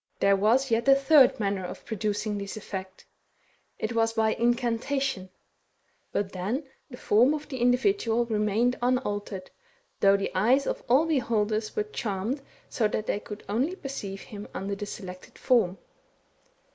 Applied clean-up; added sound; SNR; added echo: neural mask model Resemble Enhance denoiser.